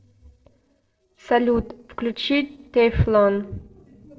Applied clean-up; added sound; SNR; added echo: neural separator model SepFormer DNS4.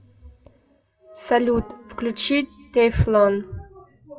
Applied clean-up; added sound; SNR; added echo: classical method WPE with log-MMSE.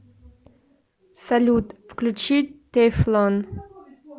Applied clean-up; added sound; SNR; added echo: none; none; none; none.